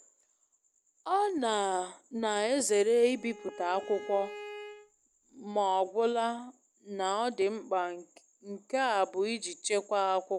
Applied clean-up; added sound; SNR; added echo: none; Bowed string instrument; 15 dB; none.